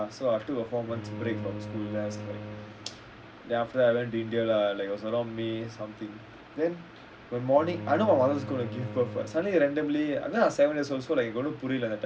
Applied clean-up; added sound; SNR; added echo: none; Bowed string instrument; 12 dB; none.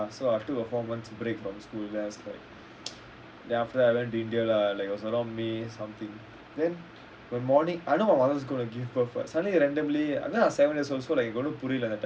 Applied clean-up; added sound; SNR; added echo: none; none; none; none.